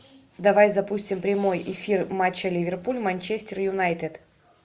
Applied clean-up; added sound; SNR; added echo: none; none; none; none.